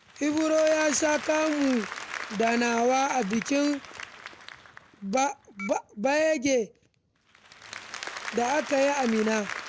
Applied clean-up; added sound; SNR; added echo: none; Applause; 12 dB; none.